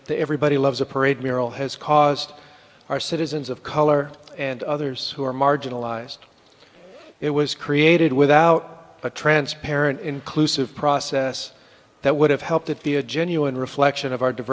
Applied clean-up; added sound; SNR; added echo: none; none; none; none.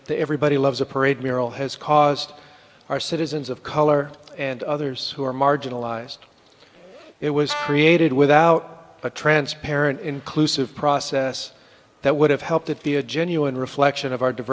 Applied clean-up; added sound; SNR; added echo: none; Brass instrument; 11 dB; none.